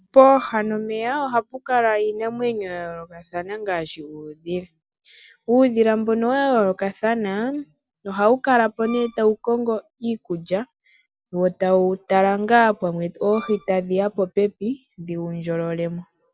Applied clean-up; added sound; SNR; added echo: none; Wind instrument, woodwind instrument; 19 dB; none.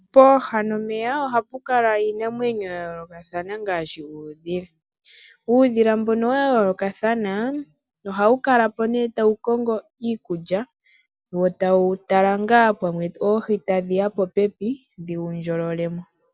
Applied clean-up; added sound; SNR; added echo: none; none; none; none.